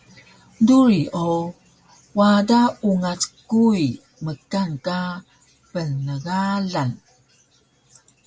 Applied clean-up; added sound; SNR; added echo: none; none; none; none.